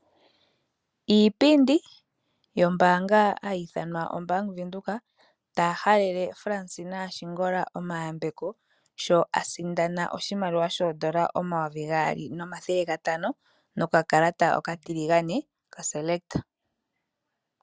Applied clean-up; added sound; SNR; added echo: none; none; none; none.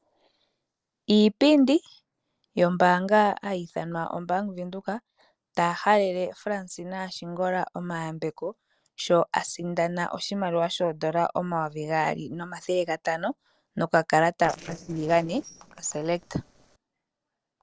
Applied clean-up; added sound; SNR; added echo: neural separator model SepFormer DNS4.